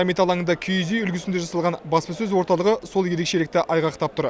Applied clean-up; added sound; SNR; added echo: none; none; none; none.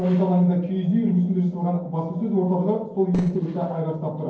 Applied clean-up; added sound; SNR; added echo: neural separator model SepFormer DNS4.